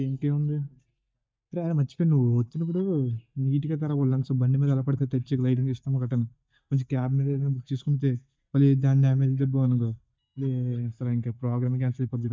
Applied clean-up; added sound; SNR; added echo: neural mask model DeepFilterNet 3.